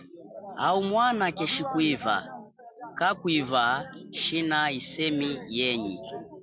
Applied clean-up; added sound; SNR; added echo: none; none; none; none.